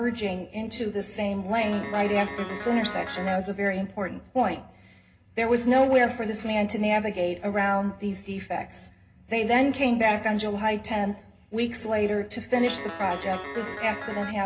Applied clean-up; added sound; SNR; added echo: none; Guitar; 9 dB; reverberation time 0.2 s.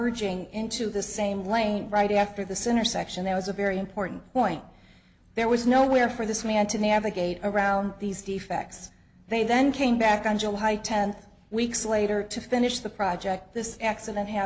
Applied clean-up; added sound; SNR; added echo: none; none; none; none.